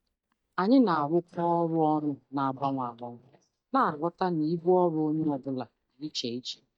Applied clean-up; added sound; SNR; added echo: neural mask model DeepFilterNet 3.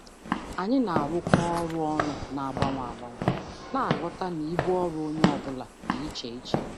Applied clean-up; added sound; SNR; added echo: none; Walk, footsteps / Siren; 0 dB; none.